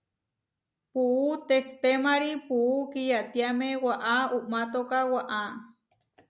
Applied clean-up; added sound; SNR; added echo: none; none; none; none.